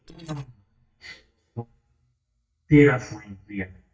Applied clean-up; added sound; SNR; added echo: neural mask model DeepFilterNet 3.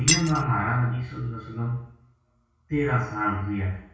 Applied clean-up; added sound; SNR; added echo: none; Shatter; -2 dB; reverberation time 0.6 s.